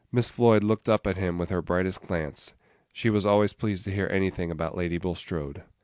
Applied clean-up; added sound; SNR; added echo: none; none; none; none.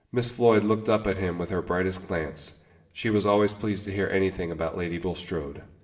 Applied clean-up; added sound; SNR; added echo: none; none; none; reverberation time 0.8 s.